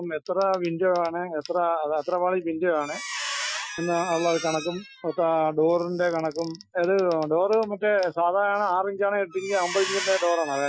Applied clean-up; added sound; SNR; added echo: classical method Wiener filter.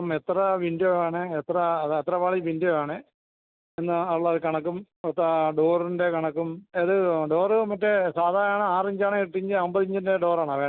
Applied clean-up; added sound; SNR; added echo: none; none; none; none.